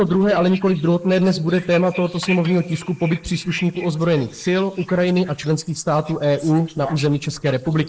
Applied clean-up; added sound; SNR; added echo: neural mask model Resemble Enhance denoiser.